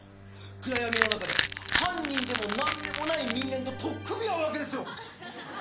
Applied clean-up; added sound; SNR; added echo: none; Crushing; -1 dB; none.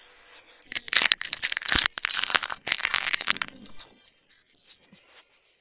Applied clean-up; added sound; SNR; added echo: neural separator model SepFormer WHAM!.